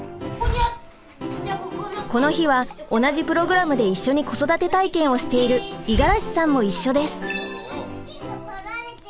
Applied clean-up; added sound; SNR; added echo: none; Hiss; 12 dB; none.